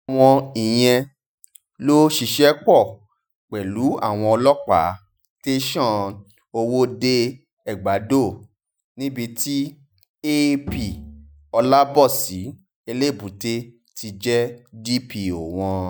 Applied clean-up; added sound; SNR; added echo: classical method Wiener filter.